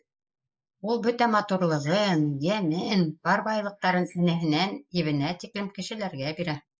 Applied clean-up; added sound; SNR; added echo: neural mask model Resemble Enhance denoiser.